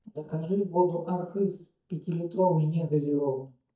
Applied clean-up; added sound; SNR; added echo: neural mask model DeepFilterNet 3.